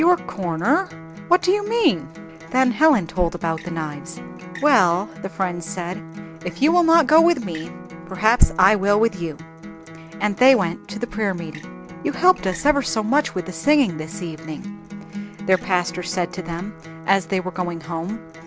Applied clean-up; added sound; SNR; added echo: none; Acoustic guitar; 14 dB; none.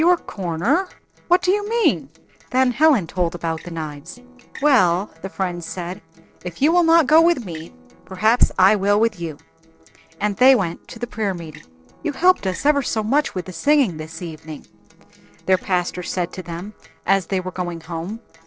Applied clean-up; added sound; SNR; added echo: neural separator model SepFormer DNS4.